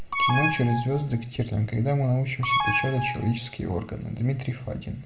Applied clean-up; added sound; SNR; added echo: none; Alarm; 1 dB; reverberation time 0.4 s.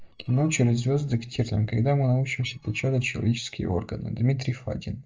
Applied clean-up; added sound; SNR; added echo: neural mask model DeepFilterNet 3.